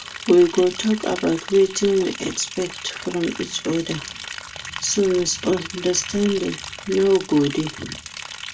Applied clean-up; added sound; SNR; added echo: none; Liquid; 13 dB; reverberation time 0.2 s.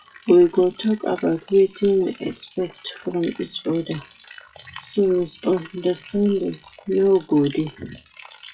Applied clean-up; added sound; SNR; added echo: classical method WPE with log-MMSE.